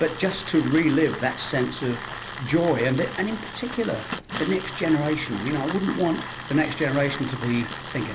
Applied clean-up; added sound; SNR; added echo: none; Tools; 10 dB; none.